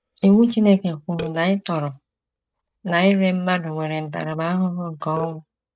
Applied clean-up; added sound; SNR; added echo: neural mask model DeepFilterNet 3.